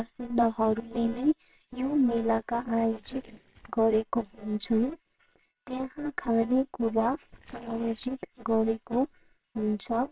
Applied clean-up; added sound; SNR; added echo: neural separator model SepFormer WHAMR!.